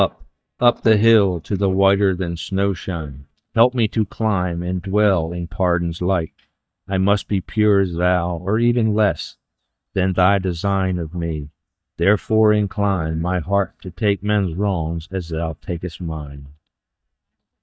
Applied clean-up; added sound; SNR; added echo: neural mask model DeepFilterNet 3.